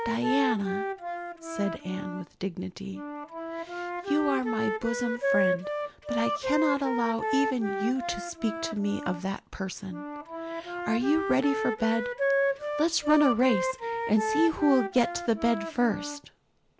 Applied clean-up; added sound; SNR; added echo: none; Wind instrument, woodwind instrument; 3 dB; none.